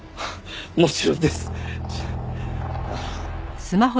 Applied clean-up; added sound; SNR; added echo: none; none; none; none.